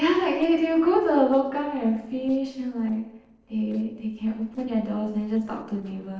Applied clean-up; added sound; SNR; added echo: neural separator model SepFormer DNS4.